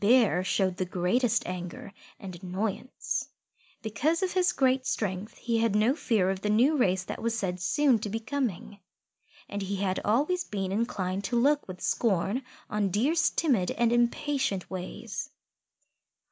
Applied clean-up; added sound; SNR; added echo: none; none; none; none.